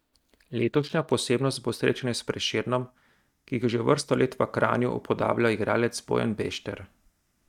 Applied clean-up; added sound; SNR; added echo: neural mask model DeepFilterNet 3.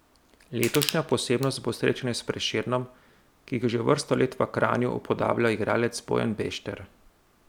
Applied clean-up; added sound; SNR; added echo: none; Crushing; 9 dB; none.